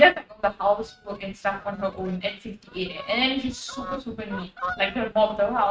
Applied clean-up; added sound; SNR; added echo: neural mask model RNNoise.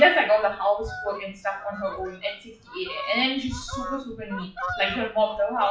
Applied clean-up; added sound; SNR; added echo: classical method log-MMSE.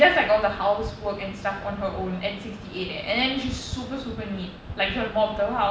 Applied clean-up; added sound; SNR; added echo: none; none; none; none.